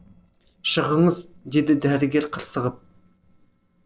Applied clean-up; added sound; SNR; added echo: neural separator model SepFormer DNS4.